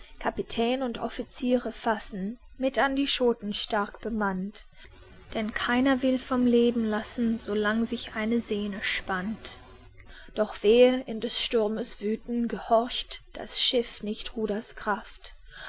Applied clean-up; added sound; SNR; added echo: none; none; none; none.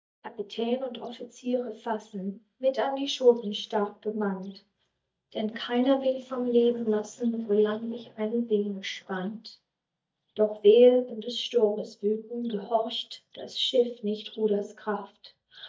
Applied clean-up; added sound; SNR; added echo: neural mask model DeepFilterNet 3.